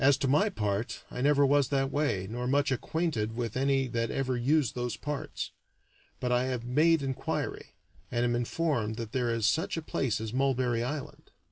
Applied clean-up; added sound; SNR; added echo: none; none; none; none.